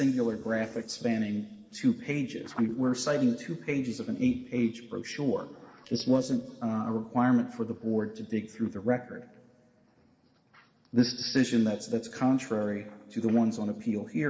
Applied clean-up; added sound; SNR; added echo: neural separator model SepFormer DNS4.